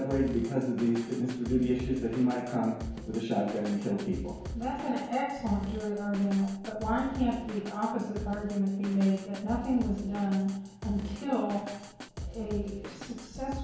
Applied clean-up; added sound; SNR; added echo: none; Drum kit; 11 dB; reverberation time 1.0 s.